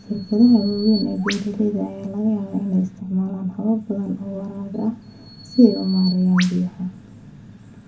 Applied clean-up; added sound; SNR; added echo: none; Bird vocalization, bird call, bird song; 17 dB; reverberation time 0.3 s.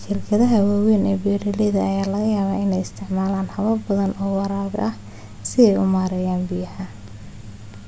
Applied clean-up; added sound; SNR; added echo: none; none; none; none.